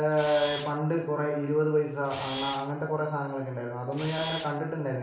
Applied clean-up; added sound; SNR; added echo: none; Camera; 10 dB; reverberation time 0.8 s.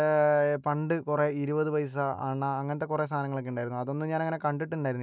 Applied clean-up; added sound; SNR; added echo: none; none; none; none.